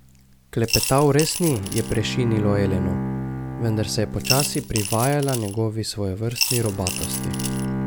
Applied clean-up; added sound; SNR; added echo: none; Bowed string instrument + Coin (dropping) / Glass; 4 dB; none.